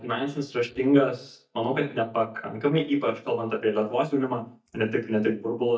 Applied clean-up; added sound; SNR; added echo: neural mask model DeepFilterNet 3.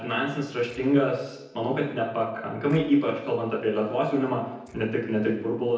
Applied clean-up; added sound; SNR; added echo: neural separator model SepFormer DNS4.